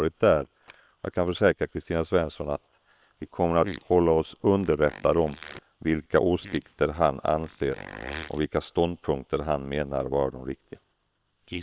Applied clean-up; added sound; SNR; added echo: neural separator model SepFormer WHAM!.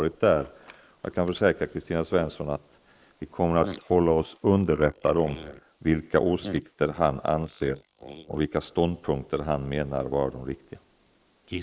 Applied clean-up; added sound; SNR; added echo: neural mask model Resemble Enhance denoiser.